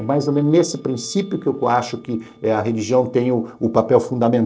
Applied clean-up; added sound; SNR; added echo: neural separator model SepFormer DNS4.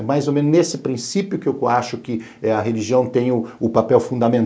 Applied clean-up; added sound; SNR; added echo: none; none; none; none.